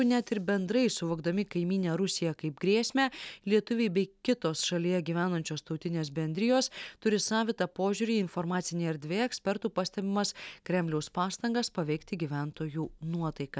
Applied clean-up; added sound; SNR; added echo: none; none; none; none.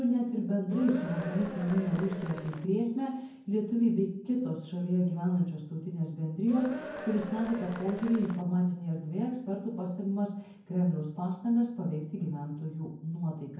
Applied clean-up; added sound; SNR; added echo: none; Cheering; 11 dB; reverberation time 0.9 s.